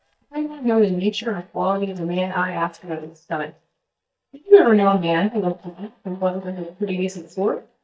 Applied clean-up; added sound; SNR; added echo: neural mask model DeepFilterNet 3.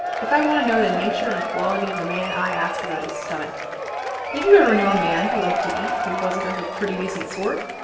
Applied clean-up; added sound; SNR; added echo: none; Applause / Crowd / Cheering; 3 dB; reverberation time 1.4 s.